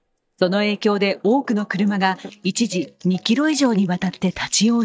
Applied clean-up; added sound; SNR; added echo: neural mask model DeepFilterNet 3.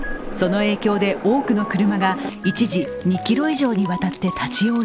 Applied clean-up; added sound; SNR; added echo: none; Telephone; 18 dB; none.